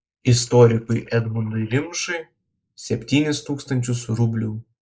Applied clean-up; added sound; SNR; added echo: neural mask model Resemble Enhance denoiser.